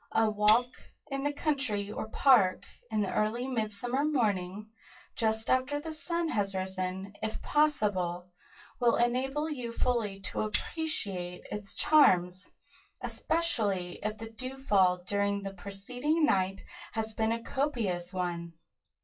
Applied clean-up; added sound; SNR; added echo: classical method WPE with log-MMSE.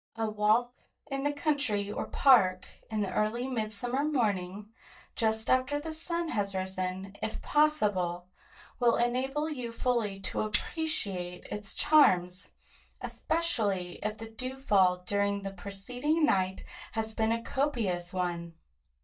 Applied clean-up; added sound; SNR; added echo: neural mask model DeepFilterNet 3.